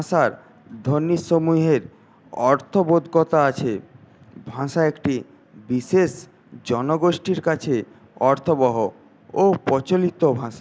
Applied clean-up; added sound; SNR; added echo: none; none; none; none.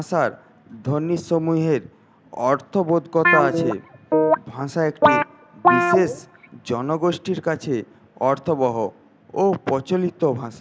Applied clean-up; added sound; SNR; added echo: none; Guitar; -2 dB; none.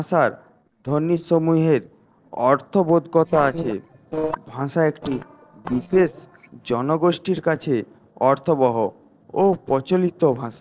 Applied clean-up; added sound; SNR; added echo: neural separator model SepFormer DNS4.